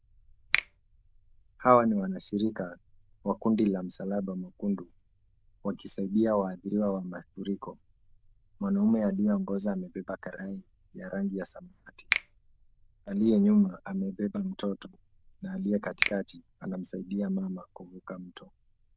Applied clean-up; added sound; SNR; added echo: neural diffusion model UNIVERSE++.